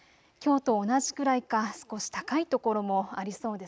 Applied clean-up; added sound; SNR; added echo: none; none; none; none.